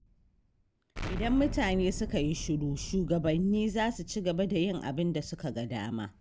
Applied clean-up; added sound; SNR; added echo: none; Explosion; 10 dB; none.